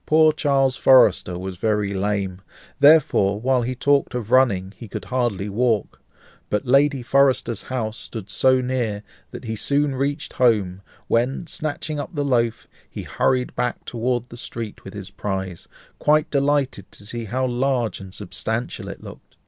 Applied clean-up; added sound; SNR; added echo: none; none; none; none.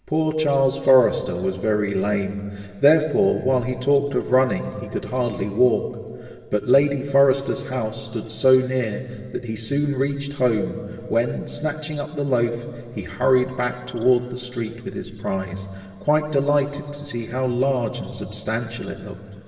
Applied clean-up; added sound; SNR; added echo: none; none; none; reverberation time 2.4 s.